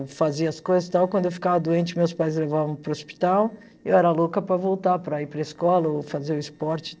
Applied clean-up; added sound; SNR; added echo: neural separator model SepFormer DNS4.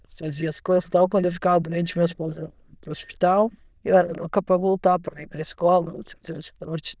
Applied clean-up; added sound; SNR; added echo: neural diffusion model UNIVERSE++.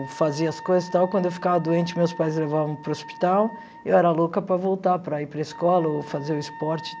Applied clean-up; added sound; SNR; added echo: none; Wind instrument, woodwind instrument; 17 dB; none.